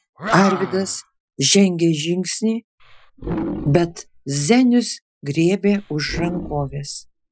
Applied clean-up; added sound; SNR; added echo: classical method Wiener filter.